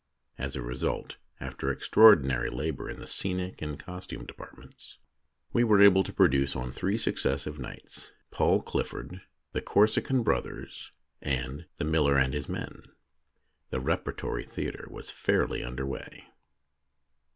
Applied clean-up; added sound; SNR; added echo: none; none; none; none.